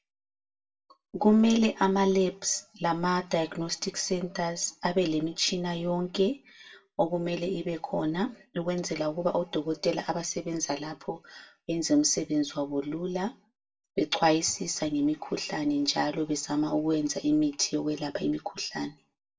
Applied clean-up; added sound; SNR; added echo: none; none; none; reverberation time 0.2 s.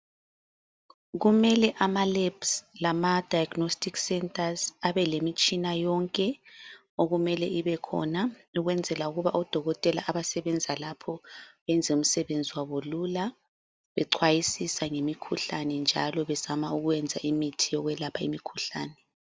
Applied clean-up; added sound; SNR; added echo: none; none; none; none.